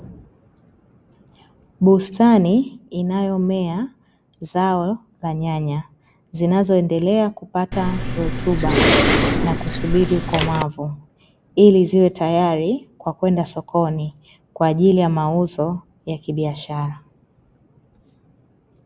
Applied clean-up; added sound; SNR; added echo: none; Respiratory sounds; -1 dB; none.